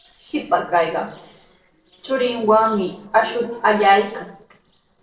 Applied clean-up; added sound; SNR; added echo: neural separator model SepFormer DNS4.